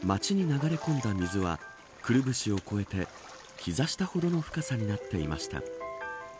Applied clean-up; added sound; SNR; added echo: none; none; none; none.